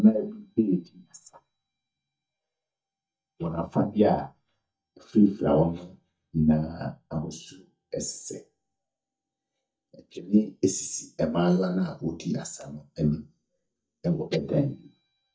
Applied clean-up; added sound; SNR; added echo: neural mask model DeepFilterNet 3.